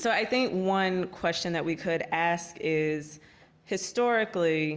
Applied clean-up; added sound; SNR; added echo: none; none; none; none.